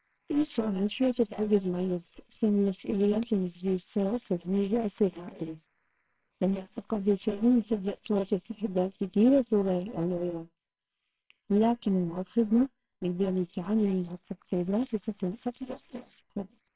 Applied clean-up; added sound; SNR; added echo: neural separator model SepFormer WHAMR!.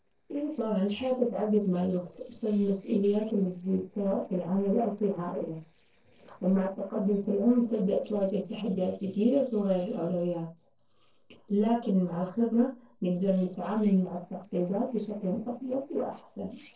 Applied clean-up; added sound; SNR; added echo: neural separator model SepFormer DNS4.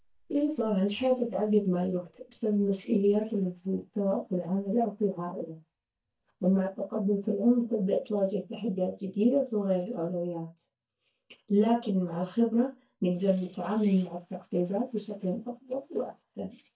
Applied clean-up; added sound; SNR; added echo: neural mask model DeepFilterNet 3.